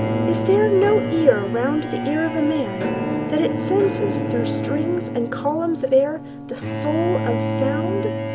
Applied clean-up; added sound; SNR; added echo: none; Bowed string instrument + Musical instrument; 2 dB; none.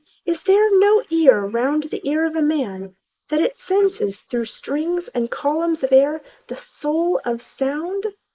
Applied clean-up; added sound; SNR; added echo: neural mask model Resemble Enhance denoiser.